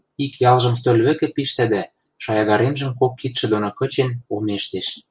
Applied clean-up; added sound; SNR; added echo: none; none; none; none.